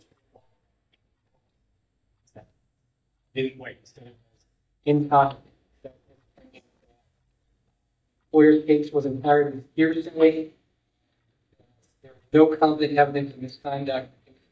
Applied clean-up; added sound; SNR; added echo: neural mask model DeepFilterNet 3.